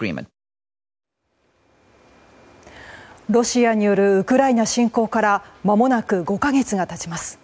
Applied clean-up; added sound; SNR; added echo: none; none; none; none.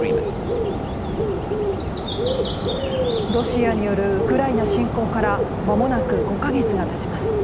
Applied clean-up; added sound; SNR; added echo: none; Bird; -3 dB; none.